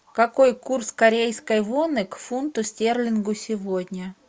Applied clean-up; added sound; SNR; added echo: none; none; none; none.